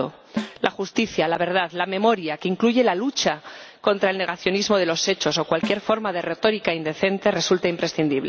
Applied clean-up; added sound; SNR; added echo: none; Snare drum; 13 dB; none.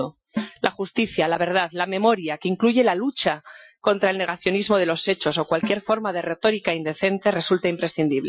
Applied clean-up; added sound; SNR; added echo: classical method Wiener filter.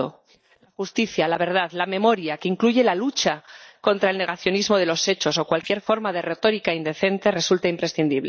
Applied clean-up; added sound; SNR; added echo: neural mask model DeepFilterNet 3.